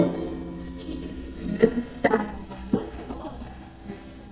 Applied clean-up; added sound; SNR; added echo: neural mask model DeepFilterNet 3.